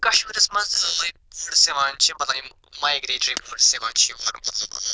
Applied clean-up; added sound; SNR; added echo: neural diffusion model UNIVERSE++.